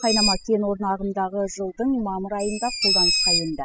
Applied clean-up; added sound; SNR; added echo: classical method spectral subtraction.